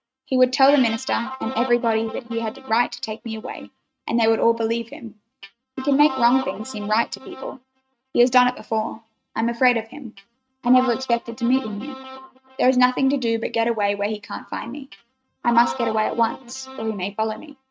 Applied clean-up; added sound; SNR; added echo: neural mask model RNNoise.